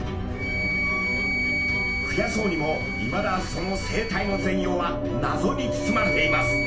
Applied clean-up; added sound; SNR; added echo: none; Wind instrument, woodwind instrument; 4 dB; reverberation time 0.4 s.